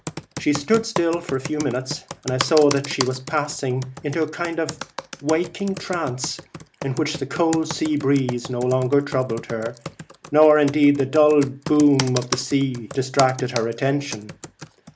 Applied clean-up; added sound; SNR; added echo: none; Computer keyboard; 12 dB; none.